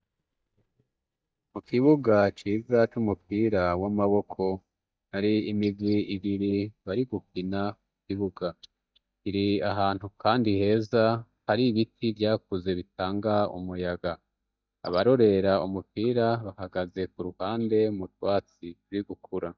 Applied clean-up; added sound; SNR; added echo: neural mask model DeepFilterNet 3.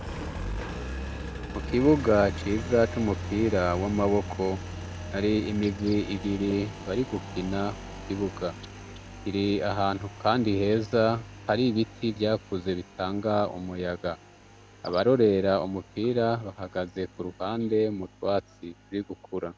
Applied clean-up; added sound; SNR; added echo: none; Engine; 11 dB; none.